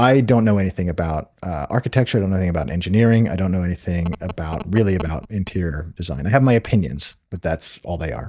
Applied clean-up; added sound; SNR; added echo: neural mask model DeepFilterNet 3.